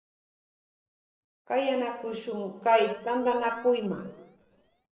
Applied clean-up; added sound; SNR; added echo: neural separator model SepFormer DNS4.